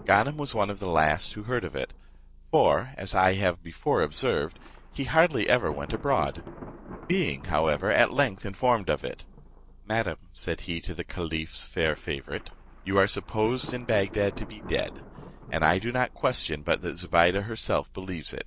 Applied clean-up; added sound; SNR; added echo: none; Motor vehicle (road) / Engine + Thunder; 18 dB; none.